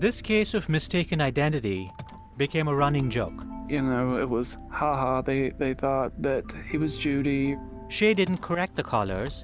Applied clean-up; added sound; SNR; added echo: none; Engine; 16 dB; none.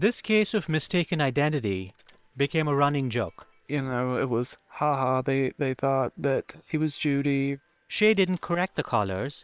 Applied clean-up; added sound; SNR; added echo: neural separator model SepFormer WHAM!.